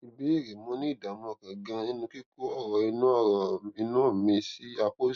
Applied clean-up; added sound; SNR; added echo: neural mask model Resemble Enhance denoiser.